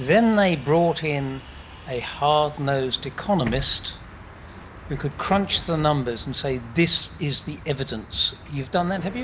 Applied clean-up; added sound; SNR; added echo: none; Bus; 15 dB; none.